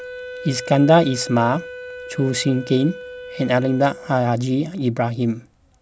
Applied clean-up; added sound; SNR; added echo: none; Wind instrument, woodwind instrument; 15 dB; none.